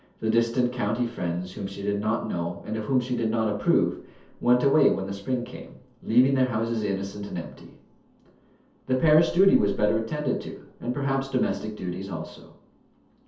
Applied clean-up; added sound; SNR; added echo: none; none; none; reverberation time 0.5 s.